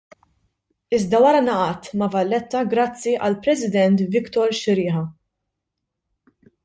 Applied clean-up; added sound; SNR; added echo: none; none; none; none.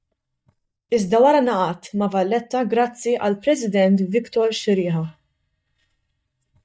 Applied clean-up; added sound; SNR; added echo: neural mask model DeepFilterNet 3.